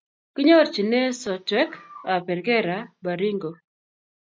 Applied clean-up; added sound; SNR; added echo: none; none; none; none.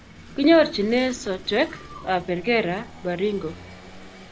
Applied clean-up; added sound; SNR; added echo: none; Engine / Vehicle; 18 dB; none.